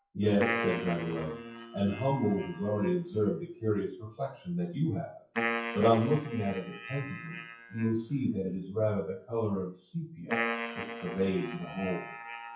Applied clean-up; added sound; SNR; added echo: classical method WPE with log-MMSE.